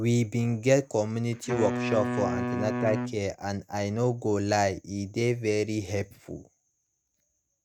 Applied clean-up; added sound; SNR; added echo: neural mask model RNNoise.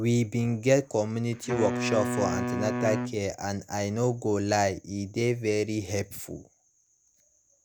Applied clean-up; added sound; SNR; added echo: none; Wind instrument, woodwind instrument; 4 dB; none.